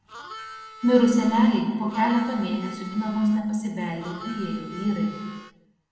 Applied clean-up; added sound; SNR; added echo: none; Harmonica; 16 dB; reverberation time 1.2 s.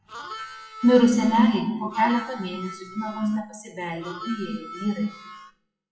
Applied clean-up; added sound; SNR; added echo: classical method WPE with log-MMSE.